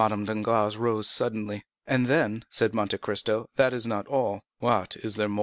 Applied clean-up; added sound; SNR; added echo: none; none; none; none.